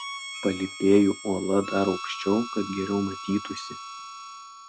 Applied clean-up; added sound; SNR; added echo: none; Harmonica; 11 dB; none.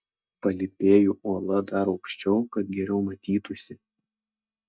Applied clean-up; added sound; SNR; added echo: neural mask model DeepFilterNet 3.